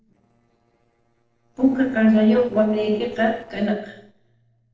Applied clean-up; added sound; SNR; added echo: neural separator model SepFormer DNS4.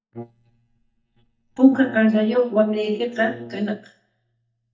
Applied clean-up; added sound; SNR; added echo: neural mask model DeepFilterNet 3.